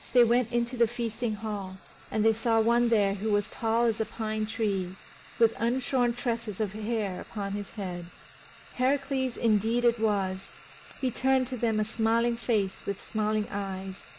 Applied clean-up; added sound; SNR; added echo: none; Frying (food); 20 dB; none.